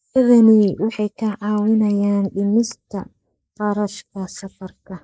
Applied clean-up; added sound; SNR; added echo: neural mask model Resemble Enhance denoiser.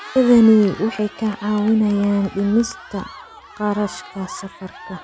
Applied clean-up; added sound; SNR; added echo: none; Cheering; 18 dB; none.